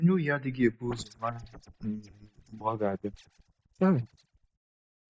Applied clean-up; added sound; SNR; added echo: neural mask model DeepFilterNet 3.